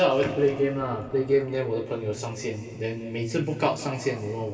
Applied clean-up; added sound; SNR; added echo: none; none; none; reverberation time 2.4 s.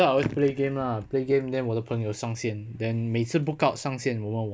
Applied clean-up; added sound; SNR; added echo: none; none; none; none.